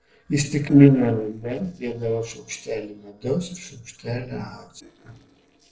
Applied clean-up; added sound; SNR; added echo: neural separator model SepFormer DNS4.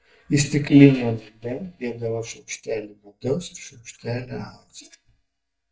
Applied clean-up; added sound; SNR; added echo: neural mask model DeepFilterNet 3.